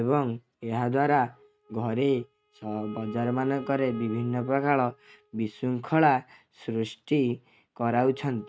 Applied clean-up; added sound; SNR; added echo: neural mask model RNNoise.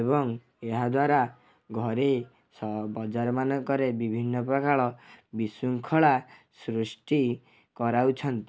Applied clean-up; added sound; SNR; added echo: none; none; none; none.